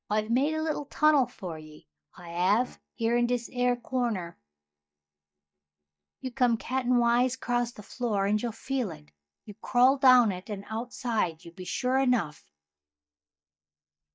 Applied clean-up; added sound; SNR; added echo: neural mask model DeepFilterNet 3.